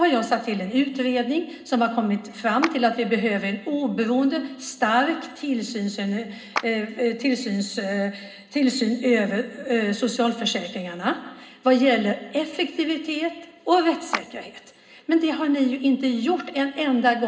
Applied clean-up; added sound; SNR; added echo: none; Clapping; 12 dB; reverberation time 0.2 s.